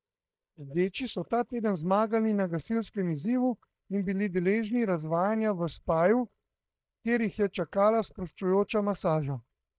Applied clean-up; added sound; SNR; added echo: neural mask model DeepFilterNet 3.